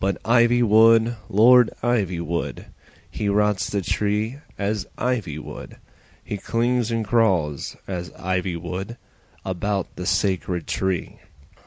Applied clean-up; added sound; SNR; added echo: none; none; none; none.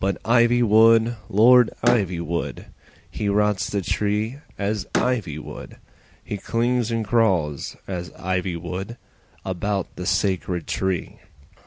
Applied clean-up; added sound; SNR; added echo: none; Slam; 12 dB; none.